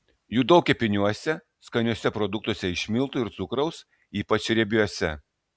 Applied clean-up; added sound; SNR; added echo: none; none; none; none.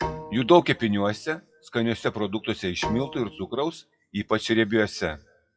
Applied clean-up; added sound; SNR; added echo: classical method WPE with log-MMSE.